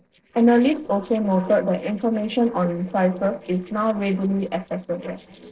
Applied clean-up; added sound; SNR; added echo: neural separator model SepFormer DNS4.